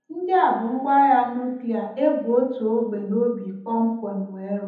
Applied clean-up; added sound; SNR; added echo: none; none; none; reverberation time 1.0 s.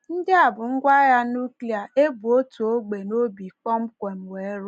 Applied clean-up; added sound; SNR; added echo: none; none; none; none.